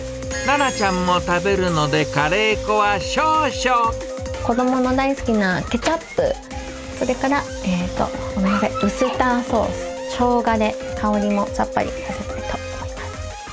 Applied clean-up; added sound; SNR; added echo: none; Wind instrument, woodwind instrument; 10 dB; none.